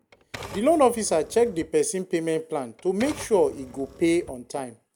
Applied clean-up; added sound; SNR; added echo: none; Typewriter; 19 dB; none.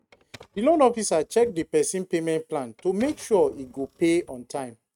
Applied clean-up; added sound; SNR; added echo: neural mask model RNNoise.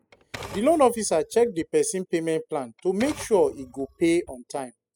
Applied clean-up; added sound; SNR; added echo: classical method spectral subtraction.